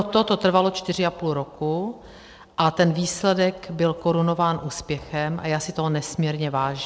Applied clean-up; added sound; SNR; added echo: none; none; none; none.